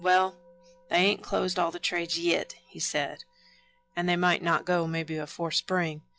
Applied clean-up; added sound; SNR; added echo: classical method log-MMSE.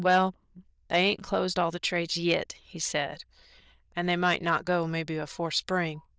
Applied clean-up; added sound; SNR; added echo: neural diffusion model UNIVERSE++.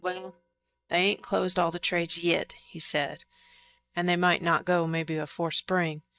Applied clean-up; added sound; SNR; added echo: neural mask model DeepFilterNet 3.